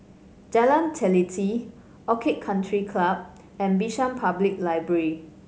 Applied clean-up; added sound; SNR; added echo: none; none; none; none.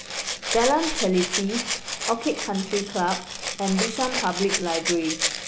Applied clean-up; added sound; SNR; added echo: none; Rattle (instrument); 3 dB; none.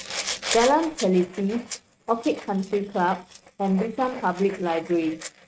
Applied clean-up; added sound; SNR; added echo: neural mask model RNNoise.